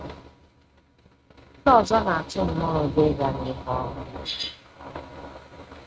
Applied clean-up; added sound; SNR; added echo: neural mask model RNNoise.